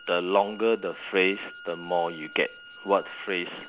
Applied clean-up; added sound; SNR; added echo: none; Wind instrument, woodwind instrument; 18 dB; none.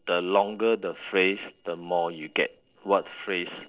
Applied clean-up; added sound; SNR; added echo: neural separator model SepFormer DNS4.